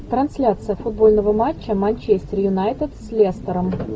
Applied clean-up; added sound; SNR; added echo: none; none; none; none.